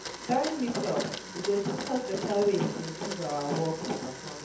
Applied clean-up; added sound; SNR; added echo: none; Domestic sounds, home sounds; 10 dB; reverberation time 0.5 s.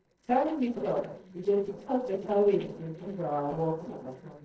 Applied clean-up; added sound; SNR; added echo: neural separator model SepFormer DNS4.